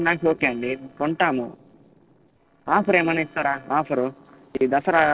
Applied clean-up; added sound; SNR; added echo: neural separator model SepFormer DNS4.